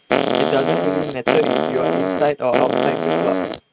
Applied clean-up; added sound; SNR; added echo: neural mask model RNNoise.